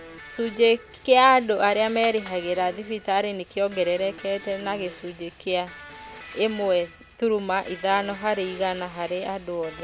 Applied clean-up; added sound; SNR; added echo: none; Electric guitar + Rattle; 18 dB; none.